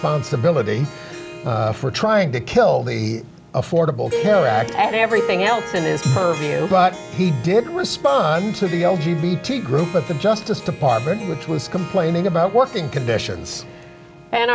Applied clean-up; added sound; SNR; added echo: none; Harp; 13 dB; none.